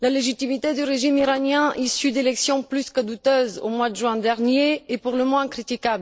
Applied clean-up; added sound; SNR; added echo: neural separator model SepFormer DNS4.